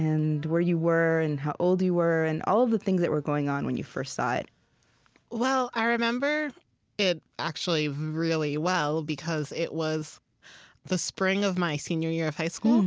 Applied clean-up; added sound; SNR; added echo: none; none; none; none.